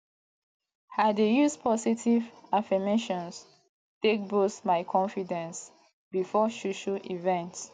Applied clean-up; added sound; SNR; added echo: none; none; none; none.